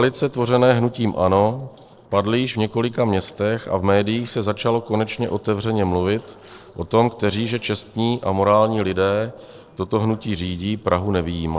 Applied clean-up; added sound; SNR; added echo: neural separator model SepFormer DNS4.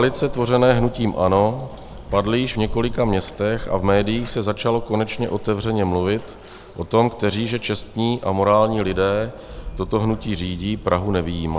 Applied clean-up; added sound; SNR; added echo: none; Thunderstorm + Bathtub (filling or washing); 14 dB; none.